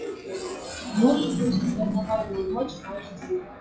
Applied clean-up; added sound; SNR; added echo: classical method WPE with log-MMSE.